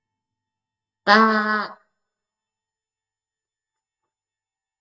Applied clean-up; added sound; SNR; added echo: neural mask model DeepFilterNet 3.